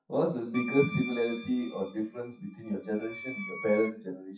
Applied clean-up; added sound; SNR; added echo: classical method WPE with log-MMSE.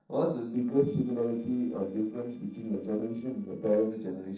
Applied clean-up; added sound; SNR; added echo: neural separator model SepFormer DNS4.